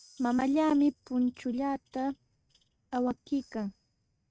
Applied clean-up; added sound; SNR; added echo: neural mask model RNNoise.